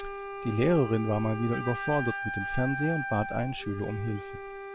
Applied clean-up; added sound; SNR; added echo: none; Wind instrument, woodwind instrument; 7 dB; none.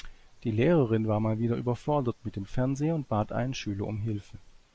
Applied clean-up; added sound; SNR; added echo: none; none; none; none.